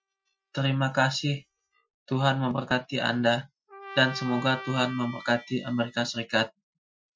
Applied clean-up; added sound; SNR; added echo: classical method Wiener filter.